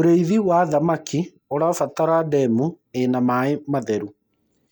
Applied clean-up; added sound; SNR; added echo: neural mask model DeepFilterNet 3.